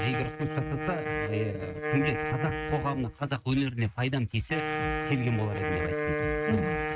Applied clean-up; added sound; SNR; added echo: neural mask model RNNoise.